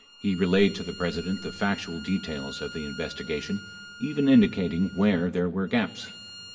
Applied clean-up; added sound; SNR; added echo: none; Bowed string instrument; 17 dB; reverberation time 1.7 s.